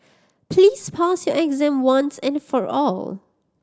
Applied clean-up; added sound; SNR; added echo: none; none; none; none.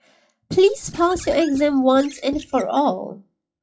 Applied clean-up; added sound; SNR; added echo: classical method WPE with log-MMSE.